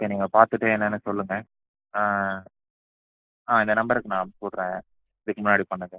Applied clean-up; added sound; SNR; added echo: neural mask model Resemble Enhance denoiser.